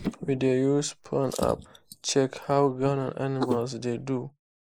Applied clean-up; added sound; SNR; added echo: neural mask model Resemble Enhance denoiser.